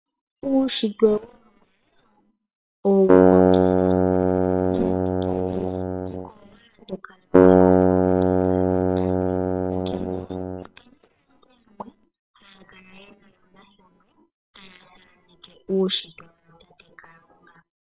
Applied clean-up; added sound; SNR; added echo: neural separator model SepFormer WHAM!.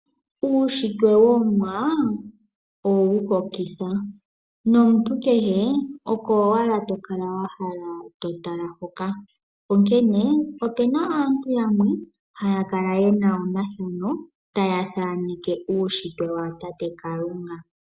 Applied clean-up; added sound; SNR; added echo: none; none; none; none.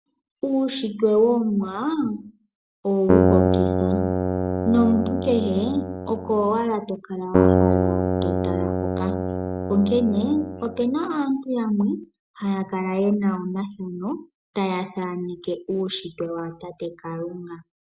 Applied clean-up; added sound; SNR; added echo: none; Keyboard (musical); -2 dB; none.